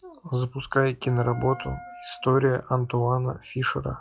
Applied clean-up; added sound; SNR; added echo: classical method log-MMSE.